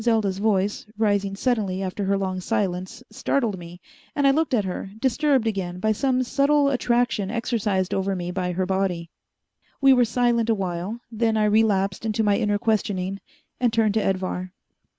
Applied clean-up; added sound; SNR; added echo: none; none; none; none.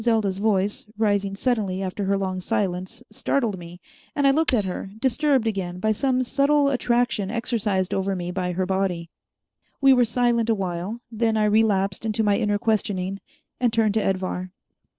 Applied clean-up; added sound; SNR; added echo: neural separator model SepFormer DNS4.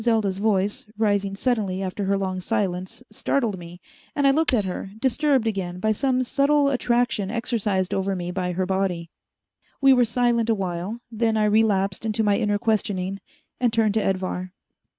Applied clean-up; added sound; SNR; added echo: neural mask model RNNoise.